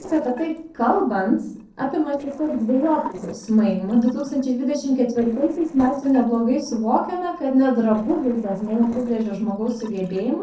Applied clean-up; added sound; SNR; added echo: neural separator model SepFormer DNS4.